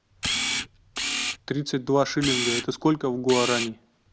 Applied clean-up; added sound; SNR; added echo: none; Camera; 4 dB; none.